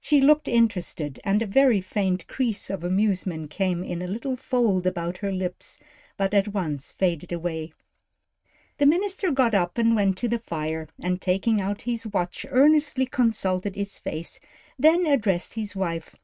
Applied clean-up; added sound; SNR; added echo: neural mask model RNNoise.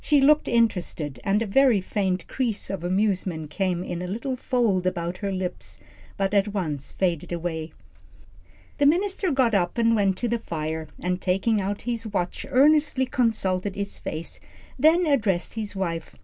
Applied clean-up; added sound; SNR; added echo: none; Bark; 17 dB; none.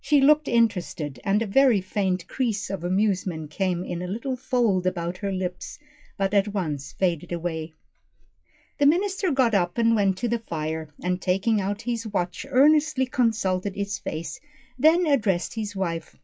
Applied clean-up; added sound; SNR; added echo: classical method log-MMSE.